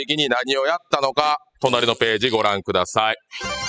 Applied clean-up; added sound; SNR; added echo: classical method spectral subtraction.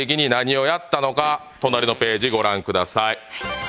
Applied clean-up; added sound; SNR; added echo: none; Fart; 18 dB; none.